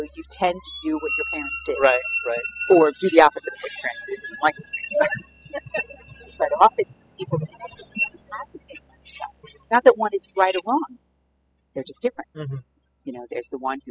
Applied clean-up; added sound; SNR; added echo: classical method spectral subtraction.